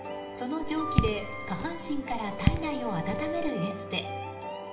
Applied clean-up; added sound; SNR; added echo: none; Raindrop / Drip; 0 dB; reverberation time 1.2 s.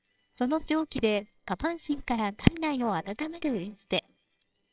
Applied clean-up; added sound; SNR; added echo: neural separator model SepFormer WHAMR!.